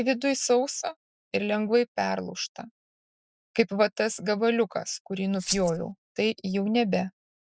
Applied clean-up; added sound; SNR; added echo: neural mask model DeepFilterNet 3.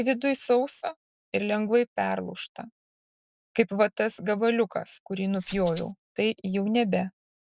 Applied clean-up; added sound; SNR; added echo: neural separator model SepFormer DNS4.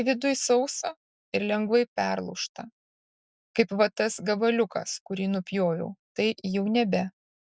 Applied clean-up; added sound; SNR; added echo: none; none; none; none.